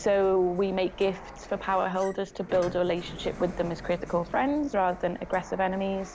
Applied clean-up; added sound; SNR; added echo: none; Sliding door; 15 dB; none.